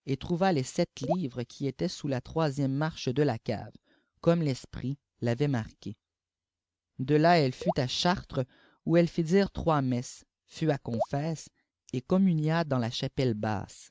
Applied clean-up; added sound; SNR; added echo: neural mask model RNNoise.